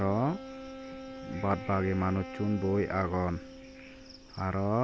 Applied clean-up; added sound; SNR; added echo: none; Wind instrument, woodwind instrument; 13 dB; none.